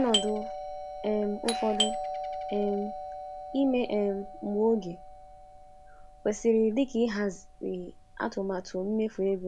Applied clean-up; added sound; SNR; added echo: none; Doorbell; 7 dB; none.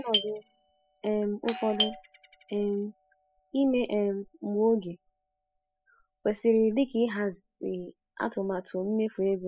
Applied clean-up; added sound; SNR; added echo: classical method spectral subtraction.